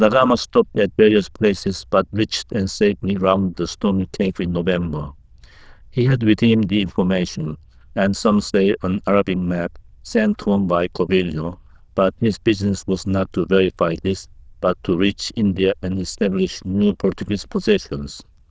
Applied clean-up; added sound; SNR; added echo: neural diffusion model UNIVERSE++.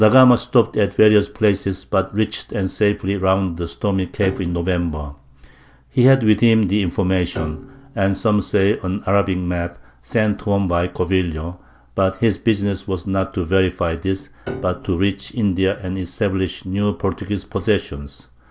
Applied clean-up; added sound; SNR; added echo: none; Piano; 18 dB; none.